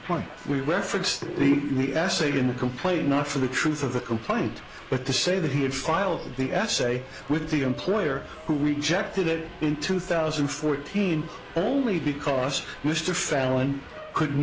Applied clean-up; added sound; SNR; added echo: none; Subway, metro, underground; 16 dB; none.